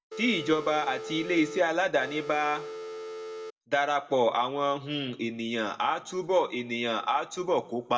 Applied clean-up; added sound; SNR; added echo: none; Telephone; 10 dB; reverberation time 0.7 s.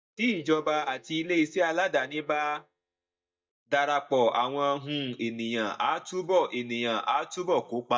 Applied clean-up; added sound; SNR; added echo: neural mask model DeepFilterNet 3.